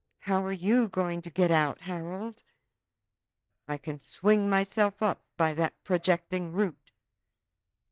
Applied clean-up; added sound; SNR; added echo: neural mask model DeepFilterNet 3.